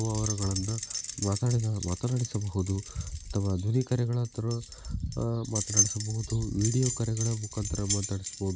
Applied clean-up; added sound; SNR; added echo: none; Keys jangling; 7 dB; none.